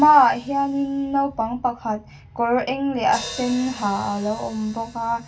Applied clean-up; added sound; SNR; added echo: none; Hi-hat; 19 dB; reverberation time 0.2 s.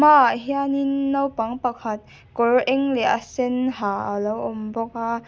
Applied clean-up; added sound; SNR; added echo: none; none; none; none.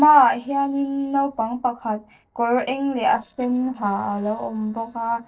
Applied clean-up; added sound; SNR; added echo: neural separator model SepFormer DNS4.